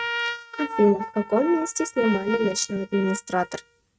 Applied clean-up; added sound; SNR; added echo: neural mask model RNNoise.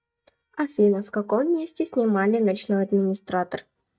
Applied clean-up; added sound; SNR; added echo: neural mask model DeepFilterNet 3.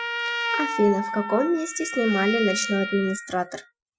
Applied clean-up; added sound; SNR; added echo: classical method Wiener filter.